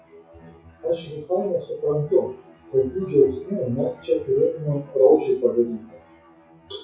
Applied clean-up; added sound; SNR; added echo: classical method WPE with log-MMSE.